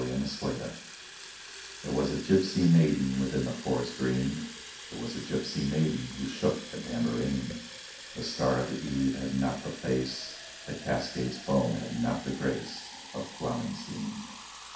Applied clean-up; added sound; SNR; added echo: none; Fill (with liquid) / Water tap, faucet; 14 dB; reverberation time 0.6 s.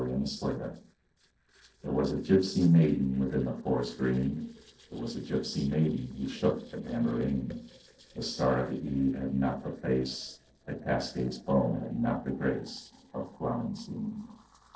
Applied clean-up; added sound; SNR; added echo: neural separator model SepFormer DNS4.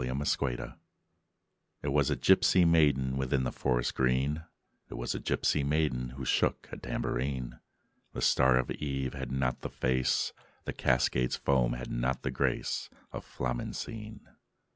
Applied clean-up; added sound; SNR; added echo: none; none; none; none.